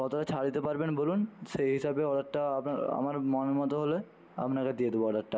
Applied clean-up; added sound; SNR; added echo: none; none; none; none.